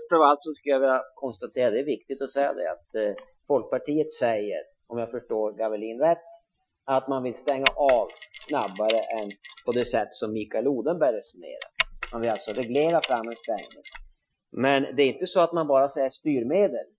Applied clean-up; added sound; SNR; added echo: classical method Wiener filter.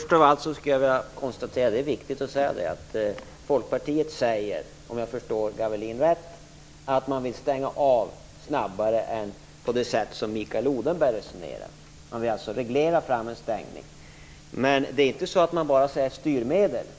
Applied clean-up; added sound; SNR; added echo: none; none; none; none.